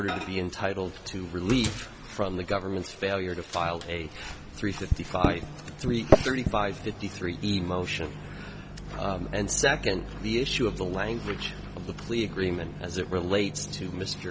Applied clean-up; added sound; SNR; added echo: none; Microwave oven; 4 dB; none.